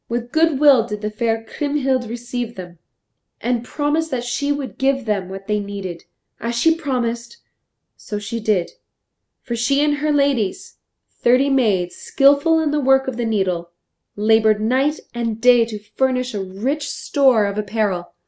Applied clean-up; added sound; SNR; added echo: none; none; none; none.